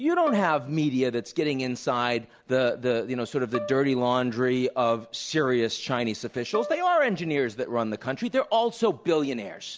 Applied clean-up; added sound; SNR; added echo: none; Bowed string instrument; 17 dB; none.